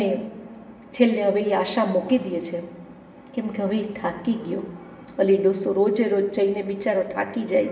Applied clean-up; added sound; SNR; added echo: none; none; none; reverberation time 2.9 s.